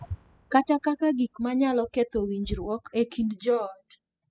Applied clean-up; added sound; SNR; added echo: classical method spectral subtraction.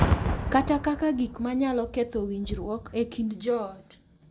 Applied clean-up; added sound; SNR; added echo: none; Boom; 4 dB; none.